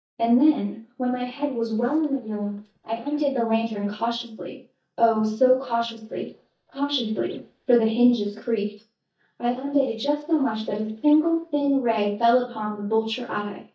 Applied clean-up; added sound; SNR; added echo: neural mask model DeepFilterNet 3.